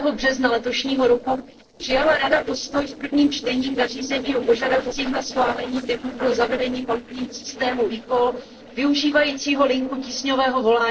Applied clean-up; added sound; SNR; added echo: neural separator model SepFormer DNS4.